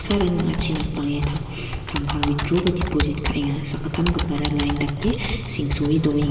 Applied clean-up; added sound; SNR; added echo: none; Computer keyboard; 7 dB; reverberation time 2.5 s.